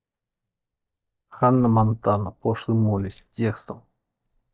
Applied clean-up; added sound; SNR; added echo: neural mask model DeepFilterNet 3.